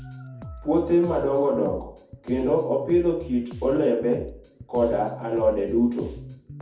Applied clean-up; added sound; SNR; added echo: none; Bass guitar; 15 dB; reverberation time 0.6 s.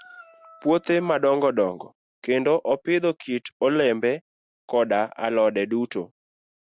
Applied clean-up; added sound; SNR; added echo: none; none; none; none.